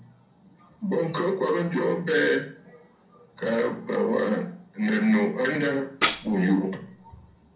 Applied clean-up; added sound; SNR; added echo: none; Tambourine; 5 dB; reverberation time 0.6 s.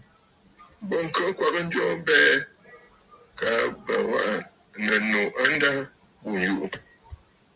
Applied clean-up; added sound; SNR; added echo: none; none; none; none.